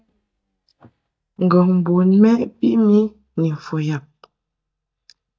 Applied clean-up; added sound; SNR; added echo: neural mask model DeepFilterNet 3.